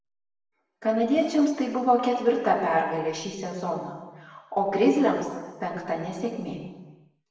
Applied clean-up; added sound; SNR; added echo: none; Drill; 20 dB; reverberation time 1.1 s.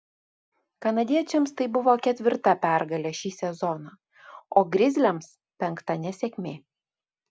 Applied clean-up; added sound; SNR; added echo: none; none; none; none.